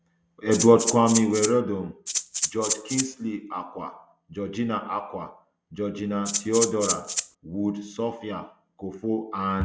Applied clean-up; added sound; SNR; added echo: none; Rattle (instrument); 3 dB; none.